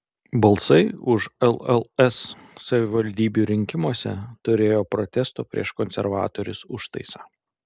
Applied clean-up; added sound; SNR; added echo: none; none; none; none.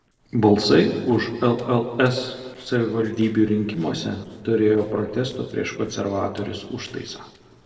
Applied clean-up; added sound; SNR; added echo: neural separator model SepFormer DNS4.